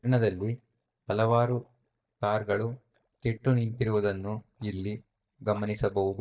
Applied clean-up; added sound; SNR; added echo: neural mask model DeepFilterNet 3.